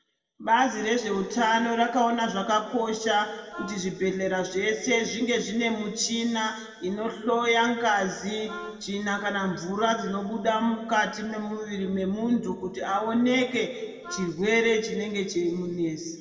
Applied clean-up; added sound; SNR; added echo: none; Wind instrument, woodwind instrument; 17 dB; reverberation time 1.6 s.